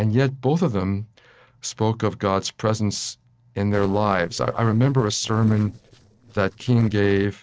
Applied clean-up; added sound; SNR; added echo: neural separator model SepFormer DNS4.